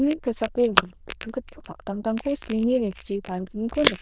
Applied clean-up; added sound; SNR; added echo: neural diffusion model UNIVERSE++.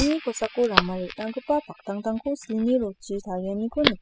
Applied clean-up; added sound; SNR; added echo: classical method spectral subtraction.